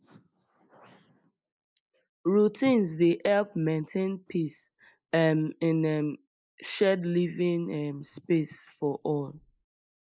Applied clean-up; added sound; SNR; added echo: neural mask model Resemble Enhance denoiser.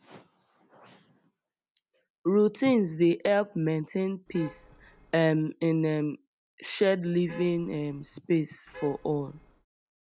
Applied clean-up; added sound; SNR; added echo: none; Traffic noise, roadway noise / Vehicle horn, car horn, honking; 19 dB; none.